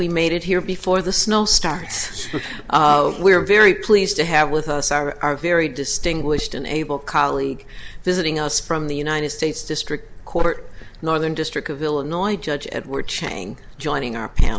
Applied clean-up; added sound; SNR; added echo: none; none; none; none.